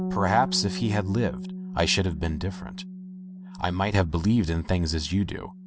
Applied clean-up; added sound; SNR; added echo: none; Bass guitar; 9 dB; none.